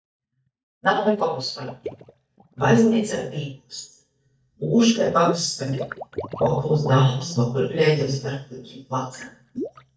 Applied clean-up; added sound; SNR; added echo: neural mask model DeepFilterNet 3.